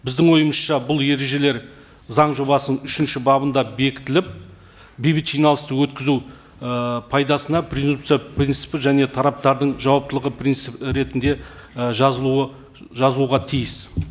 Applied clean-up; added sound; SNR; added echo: none; none; none; none.